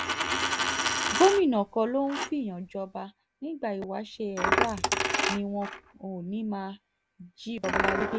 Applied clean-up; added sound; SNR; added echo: none; Coin (dropping); 1 dB; none.